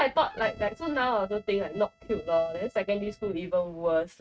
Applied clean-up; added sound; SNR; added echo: neural mask model RNNoise.